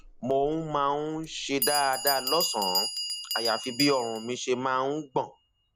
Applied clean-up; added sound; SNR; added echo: none; Bell; 5 dB; none.